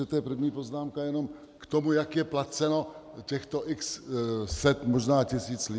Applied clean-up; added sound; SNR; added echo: none; none; none; none.